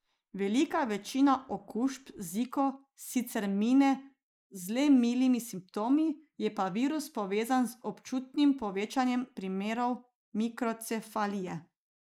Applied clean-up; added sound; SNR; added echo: neural mask model Resemble Enhance denoiser.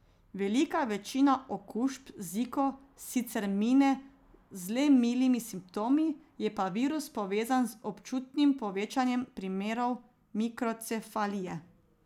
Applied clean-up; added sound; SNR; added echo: none; none; none; none.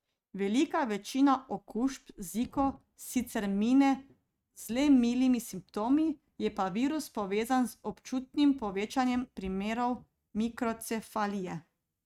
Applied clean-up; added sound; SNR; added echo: neural mask model RNNoise.